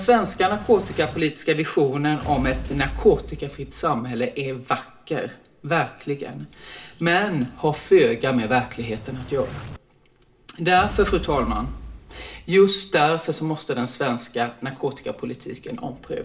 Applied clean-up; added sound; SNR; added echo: none; Explosion; 15 dB; reverberation time 0.4 s.